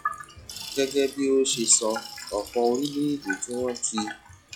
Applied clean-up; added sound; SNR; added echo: classical method log-MMSE.